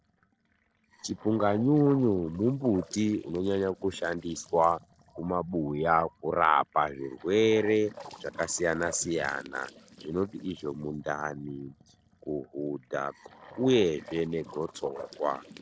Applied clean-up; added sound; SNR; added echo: neural separator model SepFormer DNS4.